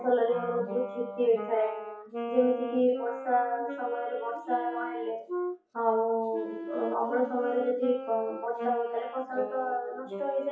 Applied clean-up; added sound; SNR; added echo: classical method WPE with log-MMSE.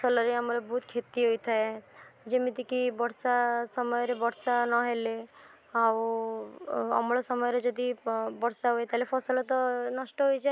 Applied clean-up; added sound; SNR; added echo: none; none; none; none.